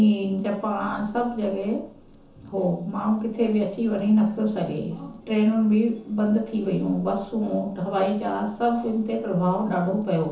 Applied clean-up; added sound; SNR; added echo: none; Chime; 10 dB; reverberation time 0.9 s.